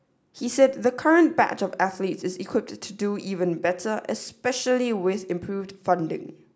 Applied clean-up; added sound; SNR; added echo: none; none; none; none.